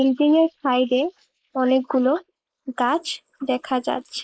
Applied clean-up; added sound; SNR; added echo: neural mask model Resemble Enhance denoiser.